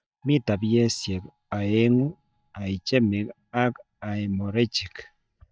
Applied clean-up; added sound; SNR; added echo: neural mask model DeepFilterNet 3.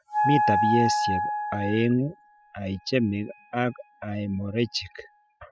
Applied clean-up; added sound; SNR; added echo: classical method spectral subtraction.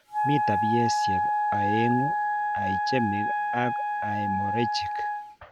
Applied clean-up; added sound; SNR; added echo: none; Wind instrument, woodwind instrument; -4 dB; none.